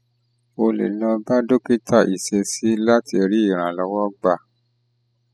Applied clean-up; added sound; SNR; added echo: classical method spectral subtraction.